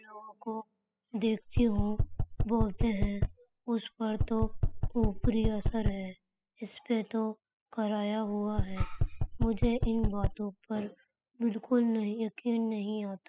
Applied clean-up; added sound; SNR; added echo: classical method spectral subtraction.